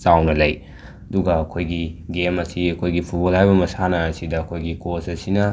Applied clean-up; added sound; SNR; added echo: none; none; none; none.